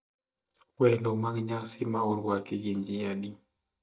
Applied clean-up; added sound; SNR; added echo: neural mask model DeepFilterNet 3.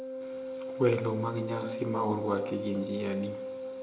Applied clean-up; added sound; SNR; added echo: none; Wind instrument, woodwind instrument; 6 dB; reverberation time 0.7 s.